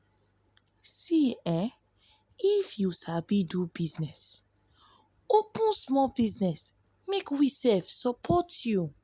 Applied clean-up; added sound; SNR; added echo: none; none; none; none.